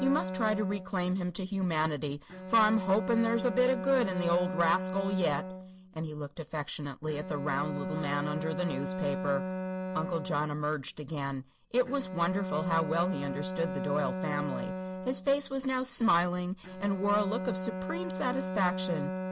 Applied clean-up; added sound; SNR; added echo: none; Bowed string instrument; 6 dB; none.